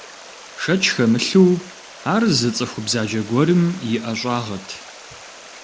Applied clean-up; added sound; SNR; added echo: none; Stream; 19 dB; none.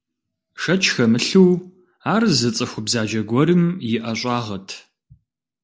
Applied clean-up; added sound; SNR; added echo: none; none; none; none.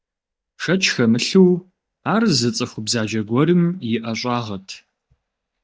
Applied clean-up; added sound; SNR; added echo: neural mask model DeepFilterNet 3.